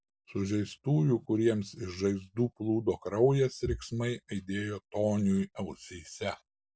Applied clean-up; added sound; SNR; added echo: none; none; none; none.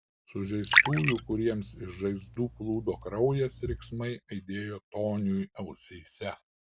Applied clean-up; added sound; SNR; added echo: none; Liquid; 0 dB; none.